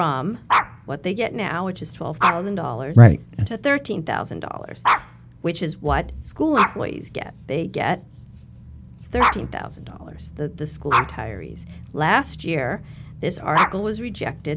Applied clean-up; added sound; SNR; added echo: none; Dog; 5 dB; none.